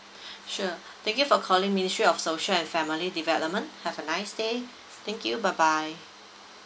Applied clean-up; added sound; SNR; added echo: none; none; none; none.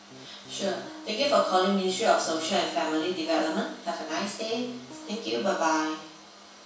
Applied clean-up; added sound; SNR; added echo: none; Piano; 18 dB; reverberation time 0.7 s.